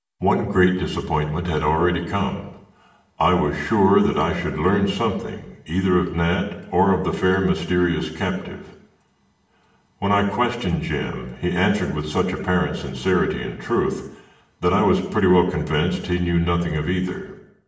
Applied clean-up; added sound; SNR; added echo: none; none; none; reverberation time 0.8 s.